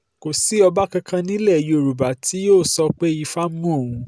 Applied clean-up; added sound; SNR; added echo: none; none; none; none.